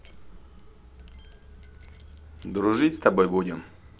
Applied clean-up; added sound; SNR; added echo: none; Fire + Wind chime; 19 dB; none.